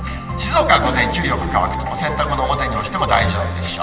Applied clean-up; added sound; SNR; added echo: none; Guitar; 15 dB; reverberation time 2.0 s.